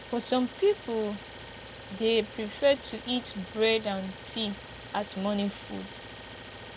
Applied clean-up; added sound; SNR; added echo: none; Idling; 14 dB; none.